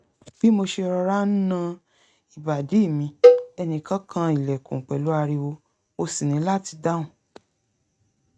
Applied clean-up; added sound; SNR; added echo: neural mask model RNNoise.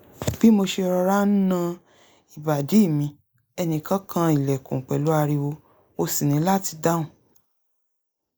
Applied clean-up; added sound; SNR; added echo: neural mask model Resemble Enhance denoiser.